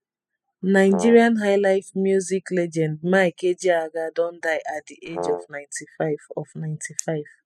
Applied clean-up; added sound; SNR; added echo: classical method spectral subtraction.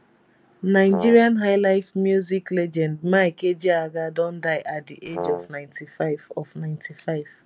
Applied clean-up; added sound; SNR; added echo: none; Brass instrument; 8 dB; none.